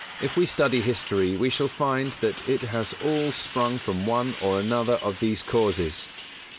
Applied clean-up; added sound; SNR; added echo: none; Truck; 14 dB; none.